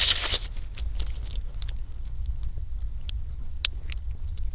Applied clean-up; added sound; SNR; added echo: neural diffusion model UNIVERSE++.